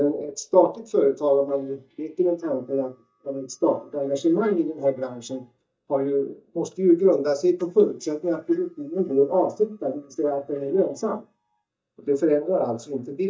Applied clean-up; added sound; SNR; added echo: neural mask model DeepFilterNet 3.